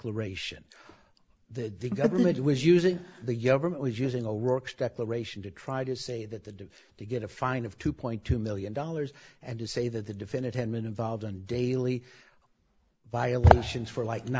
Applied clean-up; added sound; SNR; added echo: none; none; none; none.